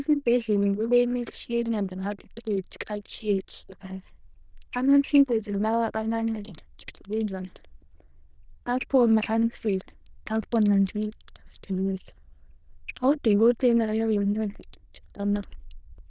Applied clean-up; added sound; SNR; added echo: neural diffusion model UNIVERSE++.